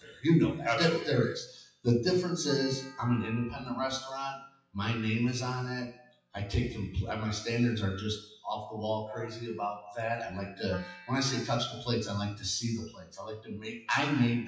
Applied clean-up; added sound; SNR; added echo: classical method WPE with log-MMSE.